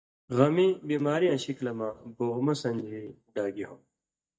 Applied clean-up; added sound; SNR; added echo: neural mask model DeepFilterNet 3.